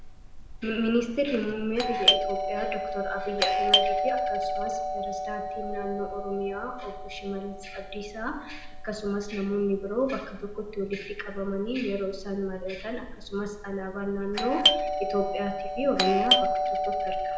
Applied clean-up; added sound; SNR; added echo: none; Doorbell; -1 dB; reverberation time 0.8 s.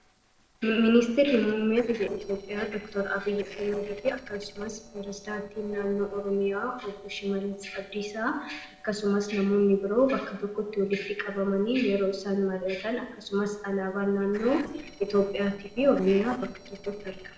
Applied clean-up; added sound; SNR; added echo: neural separator model SepFormer DNS4.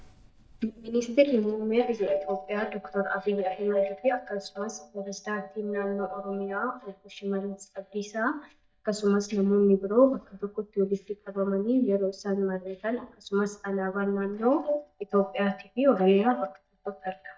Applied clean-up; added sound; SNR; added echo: neural mask model DeepFilterNet 3.